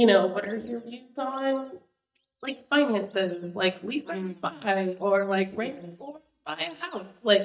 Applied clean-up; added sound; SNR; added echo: neural mask model DeepFilterNet 3.